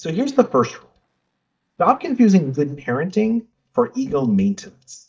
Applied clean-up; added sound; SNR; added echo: neural mask model DeepFilterNet 3.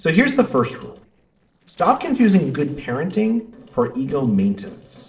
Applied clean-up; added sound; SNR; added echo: neural separator model SepFormer DNS4.